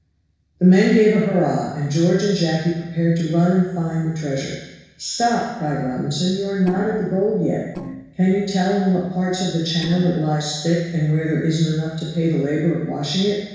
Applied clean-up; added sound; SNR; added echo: neural separator model SepFormer DNS4.